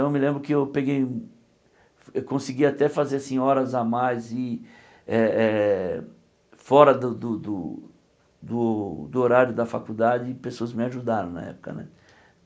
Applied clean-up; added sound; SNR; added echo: none; none; none; none.